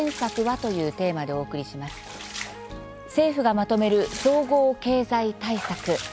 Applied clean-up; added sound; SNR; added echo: none; Bathtub (filling or washing) / Water / Liquid; 16 dB; none.